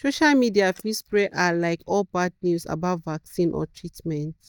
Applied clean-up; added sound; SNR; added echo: neural mask model DeepFilterNet 3.